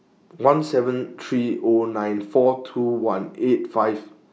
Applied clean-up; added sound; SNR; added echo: none; none; none; none.